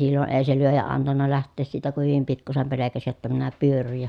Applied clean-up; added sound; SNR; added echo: none; none; none; none.